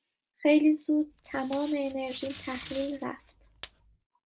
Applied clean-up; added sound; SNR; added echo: none; Packing tape, duct tape; 20 dB; none.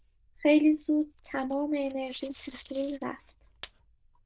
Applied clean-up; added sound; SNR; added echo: neural diffusion model UNIVERSE++.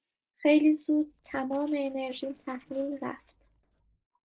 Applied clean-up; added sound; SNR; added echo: neural separator model SepFormer DNS4.